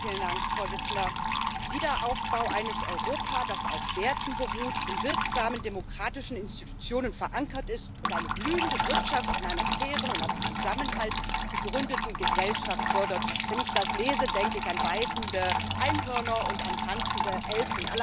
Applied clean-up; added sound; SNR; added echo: none; Trickle, dribble / Water tap, faucet; -3 dB; none.